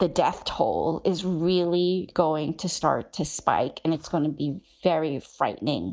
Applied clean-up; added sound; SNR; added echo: neural mask model DeepFilterNet 3.